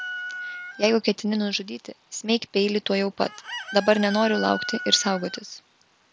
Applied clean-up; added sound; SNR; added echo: none; Chicken, rooster; 12 dB; none.